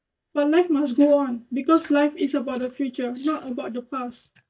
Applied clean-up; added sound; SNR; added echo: neural mask model DeepFilterNet 3.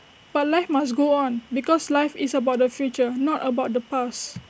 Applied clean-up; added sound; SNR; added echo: none; none; none; none.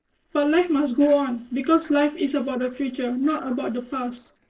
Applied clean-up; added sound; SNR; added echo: neural separator model SepFormer DNS4.